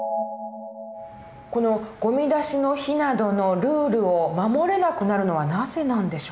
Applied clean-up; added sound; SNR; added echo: none; none; none; none.